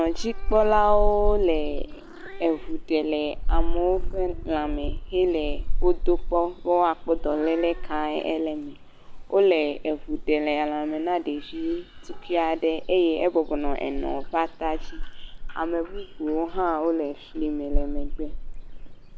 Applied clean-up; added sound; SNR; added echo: none; Meow / Purr; 2 dB; none.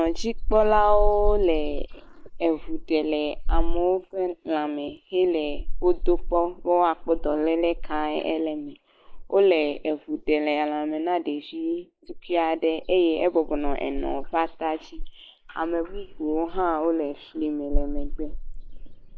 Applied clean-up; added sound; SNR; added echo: neural mask model Resemble Enhance denoiser.